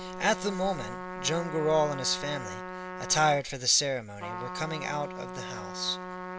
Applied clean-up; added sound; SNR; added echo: none; Trumpet; 9 dB; none.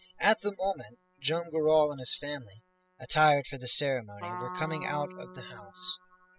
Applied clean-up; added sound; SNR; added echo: classical method spectral subtraction.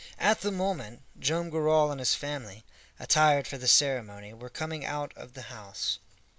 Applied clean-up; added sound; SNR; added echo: none; none; none; none.